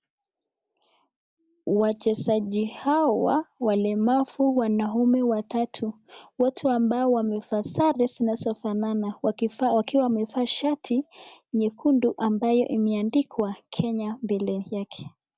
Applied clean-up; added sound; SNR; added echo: none; none; none; none.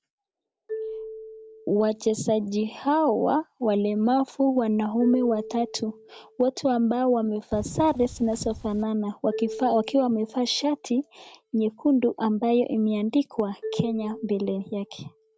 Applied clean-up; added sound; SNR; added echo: none; Marimba, xylophone + Wind; 16 dB; none.